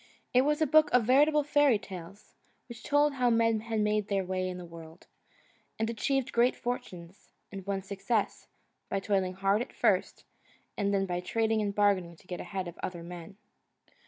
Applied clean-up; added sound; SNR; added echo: none; none; none; none.